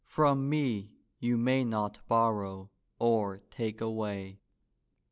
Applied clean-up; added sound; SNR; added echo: none; none; none; none.